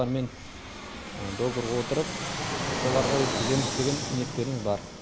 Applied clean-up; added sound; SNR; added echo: none; Fixed-wing aircraft, airplane; 2 dB; none.